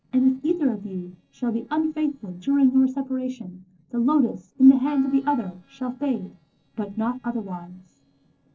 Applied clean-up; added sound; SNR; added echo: neural separator model SepFormer DNS4.